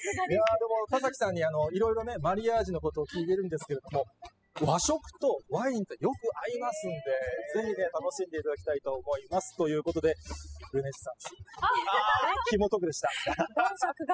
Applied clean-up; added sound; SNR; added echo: classical method spectral subtraction.